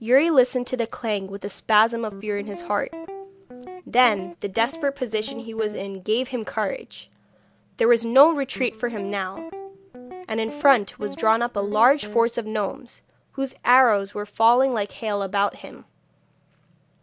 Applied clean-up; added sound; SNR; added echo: none; Guitar; 14 dB; none.